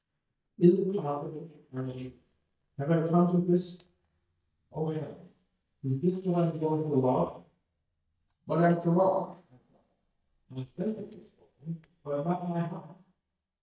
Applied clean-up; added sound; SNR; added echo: neural mask model DeepFilterNet 3.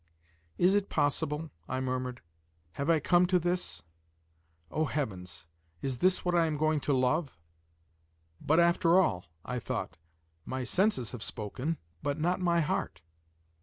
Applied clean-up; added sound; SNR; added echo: none; none; none; none.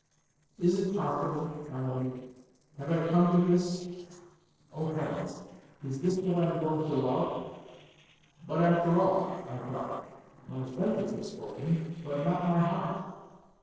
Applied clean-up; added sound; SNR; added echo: neural separator model SepFormer DNS4.